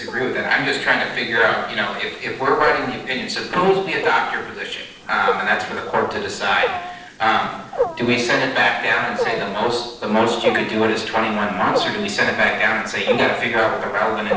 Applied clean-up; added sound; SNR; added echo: neural separator model SepFormer DNS4.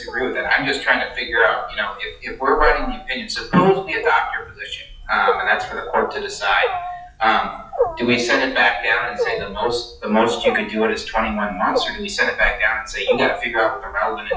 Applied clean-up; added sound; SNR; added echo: classical method WPE with log-MMSE.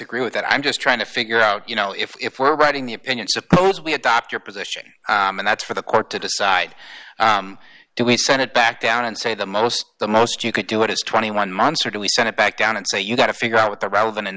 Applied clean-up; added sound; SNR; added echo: none; none; none; none.